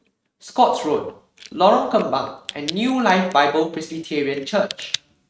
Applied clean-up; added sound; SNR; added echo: neural mask model RNNoise.